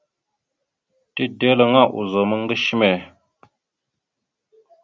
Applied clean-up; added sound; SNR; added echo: none; none; none; none.